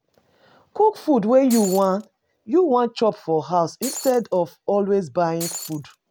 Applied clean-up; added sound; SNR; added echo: none; Shatter; 12 dB; none.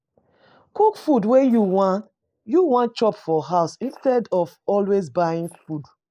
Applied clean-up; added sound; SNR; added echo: neural mask model Resemble Enhance denoiser.